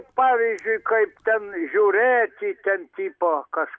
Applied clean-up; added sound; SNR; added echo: none; none; none; none.